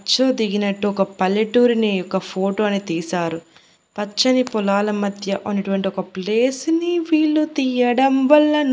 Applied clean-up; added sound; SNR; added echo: none; none; none; none.